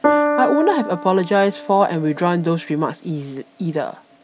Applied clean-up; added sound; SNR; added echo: none; Piano; 4 dB; none.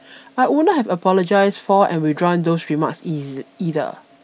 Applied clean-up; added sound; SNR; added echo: none; none; none; none.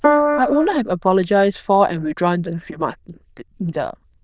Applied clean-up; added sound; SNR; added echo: neural diffusion model UNIVERSE++.